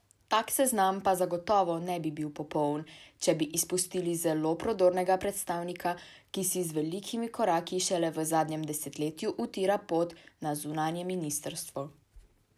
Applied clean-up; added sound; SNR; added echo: none; none; none; none.